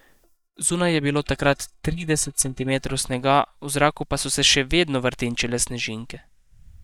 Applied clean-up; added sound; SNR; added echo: neural mask model DeepFilterNet 3.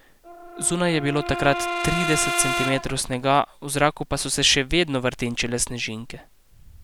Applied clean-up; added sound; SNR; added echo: none; Brass instrument; 5 dB; none.